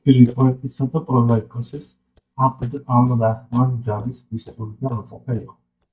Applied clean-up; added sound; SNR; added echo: neural mask model DeepFilterNet 3.